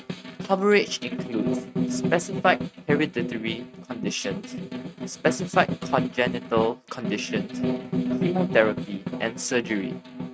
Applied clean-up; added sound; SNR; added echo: neural mask model RNNoise.